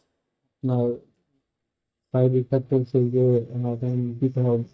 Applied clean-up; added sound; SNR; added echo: neural mask model DeepFilterNet 3.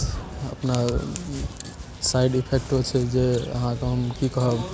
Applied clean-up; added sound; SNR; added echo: none; none; none; none.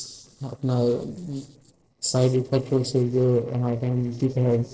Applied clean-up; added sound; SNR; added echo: neural separator model SepFormer DNS4.